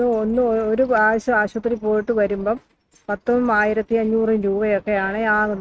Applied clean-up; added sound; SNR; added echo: neural mask model RNNoise.